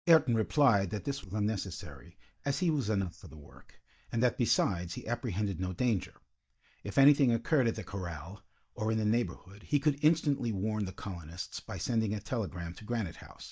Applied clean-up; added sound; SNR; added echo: neural mask model DeepFilterNet 3.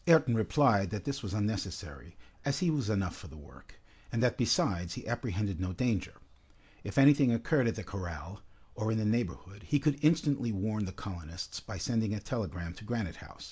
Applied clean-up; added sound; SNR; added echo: none; none; none; none.